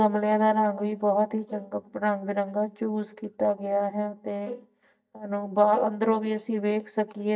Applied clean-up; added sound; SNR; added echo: neural mask model DeepFilterNet 3.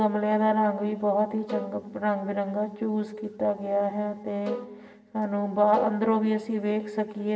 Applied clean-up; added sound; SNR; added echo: none; Bowed string instrument; 13 dB; reverberation time 1.3 s.